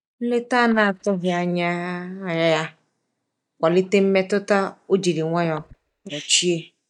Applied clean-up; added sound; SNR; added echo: neural mask model DeepFilterNet 3.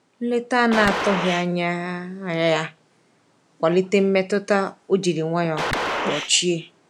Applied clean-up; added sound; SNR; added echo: none; Gunshot, gunfire; 4 dB; none.